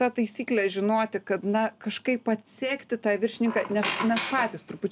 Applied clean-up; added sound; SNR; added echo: none; Squeak; 6 dB; none.